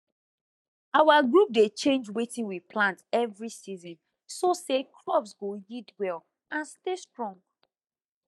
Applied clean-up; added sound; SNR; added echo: neural mask model DeepFilterNet 3.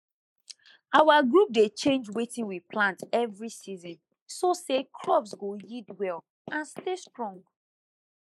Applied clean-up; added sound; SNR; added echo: neural mask model Resemble Enhance denoiser.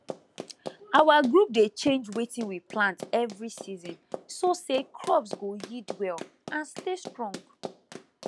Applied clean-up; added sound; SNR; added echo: none; Run; 15 dB; none.